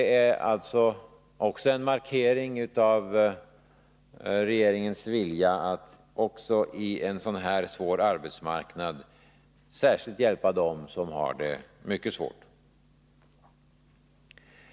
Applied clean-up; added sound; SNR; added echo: none; none; none; none.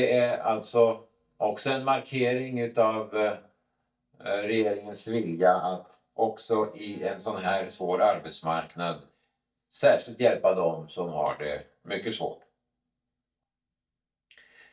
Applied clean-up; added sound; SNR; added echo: neural mask model DeepFilterNet 3.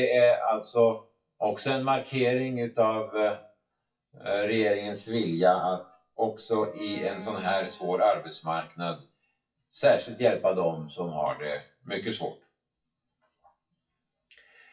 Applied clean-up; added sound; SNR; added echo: classical method WPE with log-MMSE.